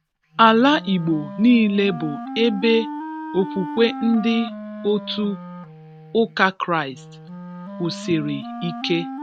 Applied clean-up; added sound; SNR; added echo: none; Wind instrument, woodwind instrument; 12 dB; none.